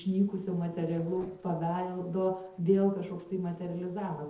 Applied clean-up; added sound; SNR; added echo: neural separator model SepFormer DNS4.